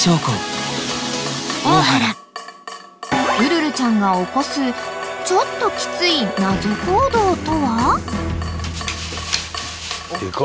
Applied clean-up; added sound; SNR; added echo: none; Drip / Water tap, faucet; 15 dB; none.